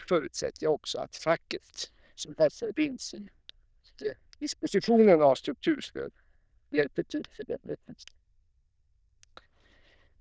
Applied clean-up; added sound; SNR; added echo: neural diffusion model UNIVERSE++.